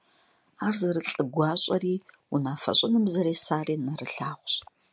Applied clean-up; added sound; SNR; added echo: none; none; none; none.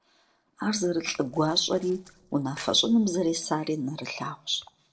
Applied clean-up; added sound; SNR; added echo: neural separator model SepFormer DNS4.